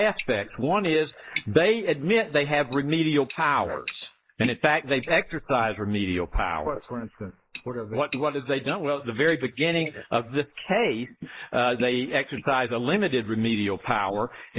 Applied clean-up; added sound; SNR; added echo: neural mask model Resemble Enhance denoiser.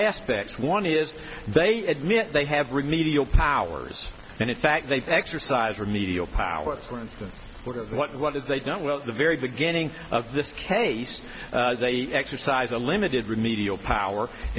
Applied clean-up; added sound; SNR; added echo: none; none; none; none.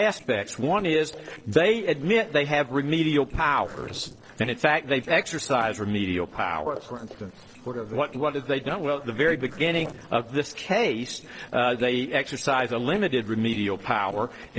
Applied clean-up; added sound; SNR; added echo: neural separator model SepFormer DNS4.